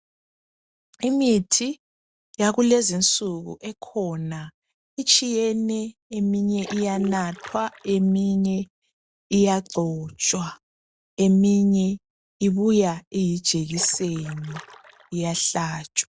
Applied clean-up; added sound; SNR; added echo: none; Splash, splatter; 19 dB; none.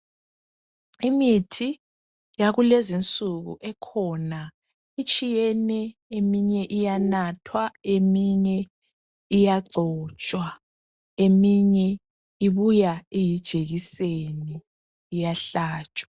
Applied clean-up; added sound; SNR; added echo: none; none; none; none.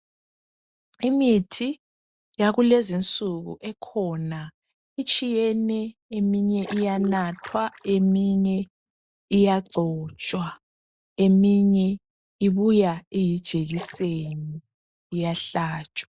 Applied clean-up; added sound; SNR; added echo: neural mask model Resemble Enhance denoiser.